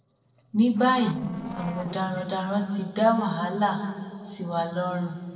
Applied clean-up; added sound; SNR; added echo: neural separator model SepFormer DNS4.